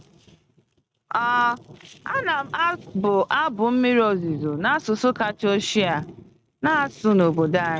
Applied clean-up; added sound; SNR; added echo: neural mask model RNNoise.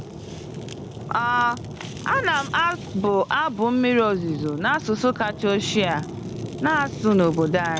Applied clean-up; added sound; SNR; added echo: none; Fire; 11 dB; none.